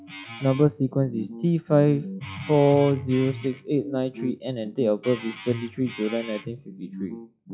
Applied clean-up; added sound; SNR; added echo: classical method log-MMSE.